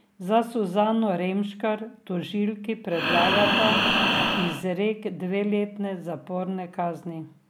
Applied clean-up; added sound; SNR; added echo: none; Breathing; -4 dB; none.